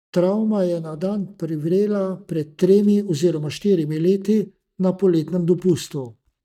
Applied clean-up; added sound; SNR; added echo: neural mask model DeepFilterNet 3.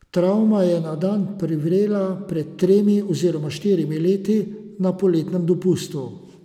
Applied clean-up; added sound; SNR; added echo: none; none; none; none.